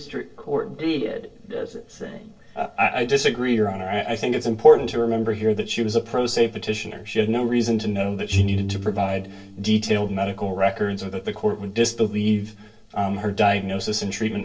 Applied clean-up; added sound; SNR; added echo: neural separator model SepFormer DNS4.